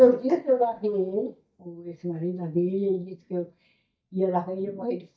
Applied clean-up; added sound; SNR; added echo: neural mask model DeepFilterNet 3.